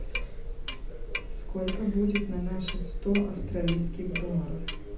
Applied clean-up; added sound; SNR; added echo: none; Clock; 1 dB; reverberation time 0.5 s.